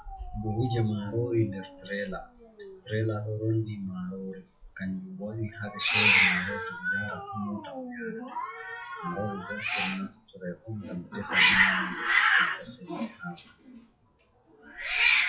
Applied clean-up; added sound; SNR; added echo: classical method WPE with log-MMSE.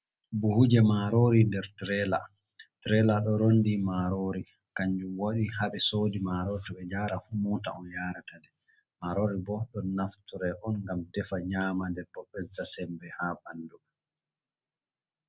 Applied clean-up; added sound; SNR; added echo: none; none; none; none.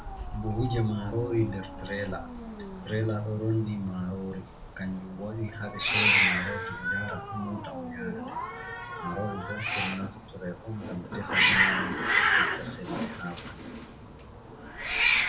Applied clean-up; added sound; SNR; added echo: none; Hiss; -3 dB; reverberation time 0.2 s.